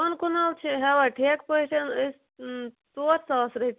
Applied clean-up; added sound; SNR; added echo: none; none; none; none.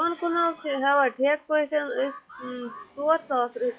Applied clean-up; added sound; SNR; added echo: classical method log-MMSE.